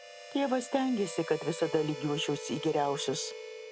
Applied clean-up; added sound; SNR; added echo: none; Harmonica; 11 dB; none.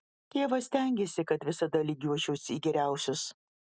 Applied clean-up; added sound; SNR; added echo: none; none; none; none.